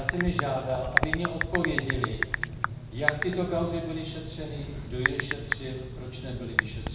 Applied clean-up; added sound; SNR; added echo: none; Typing; -1 dB; reverberation time 0.9 s.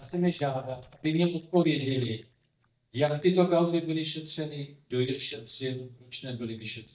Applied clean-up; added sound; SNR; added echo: neural mask model DeepFilterNet 3.